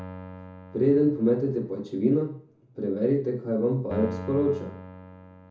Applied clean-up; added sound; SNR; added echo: none; Keyboard (musical); 15 dB; reverberation time 0.6 s.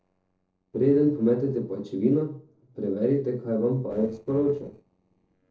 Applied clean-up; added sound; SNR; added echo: neural separator model SepFormer DNS4.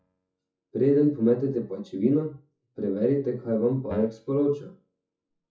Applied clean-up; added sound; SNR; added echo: classical method WPE with log-MMSE.